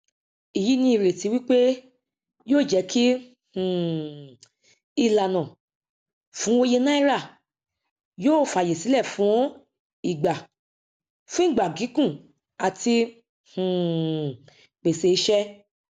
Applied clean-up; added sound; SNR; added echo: none; none; none; none.